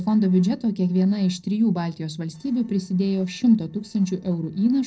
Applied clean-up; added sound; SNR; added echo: neural separator model SepFormer DNS4.